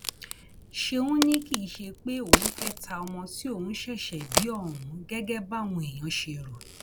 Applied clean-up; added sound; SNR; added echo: none; Crack; 1 dB; none.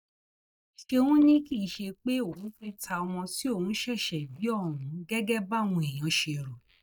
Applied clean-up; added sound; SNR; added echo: neural mask model DeepFilterNet 3.